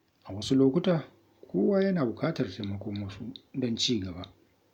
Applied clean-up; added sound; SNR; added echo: none; none; none; none.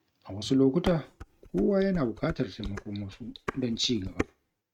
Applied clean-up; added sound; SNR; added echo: neural mask model RNNoise.